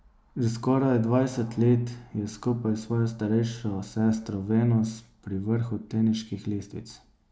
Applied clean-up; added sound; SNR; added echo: none; none; none; none.